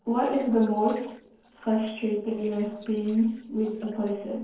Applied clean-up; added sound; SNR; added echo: neural separator model SepFormer DNS4.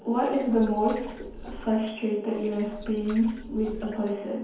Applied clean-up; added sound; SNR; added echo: none; Liquid; 16 dB; reverberation time 0.9 s.